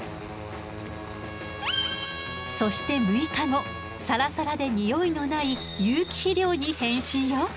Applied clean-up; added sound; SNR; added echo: none; Trumpet; 14 dB; none.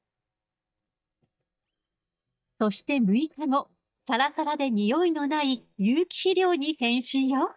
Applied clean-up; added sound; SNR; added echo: neural mask model DeepFilterNet 3.